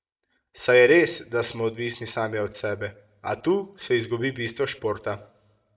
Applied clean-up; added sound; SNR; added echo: none; none; none; reverberation time 0.5 s.